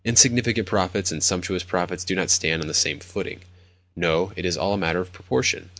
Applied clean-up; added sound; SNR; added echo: none; none; none; none.